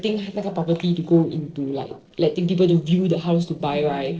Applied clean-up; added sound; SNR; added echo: neural separator model SepFormer DNS4.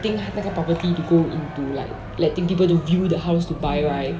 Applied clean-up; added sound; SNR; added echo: none; Crowd / Cheering; 18 dB; reverberation time 2.7 s.